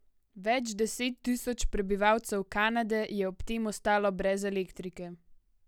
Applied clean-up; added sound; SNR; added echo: none; none; none; none.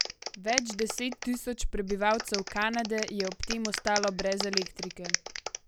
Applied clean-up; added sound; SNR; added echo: none; Clapping; 5 dB; none.